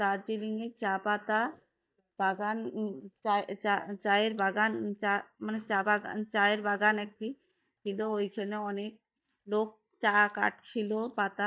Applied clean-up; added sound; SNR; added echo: neural mask model DeepFilterNet 3.